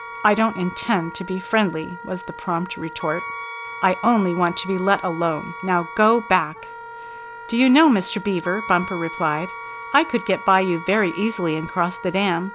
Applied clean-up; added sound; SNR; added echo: none; Wind instrument, woodwind instrument + Wind instrument, woodwind instrument; 13 dB; none.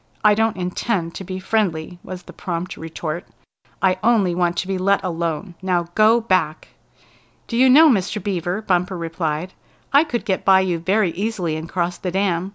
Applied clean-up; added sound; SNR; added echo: none; none; none; none.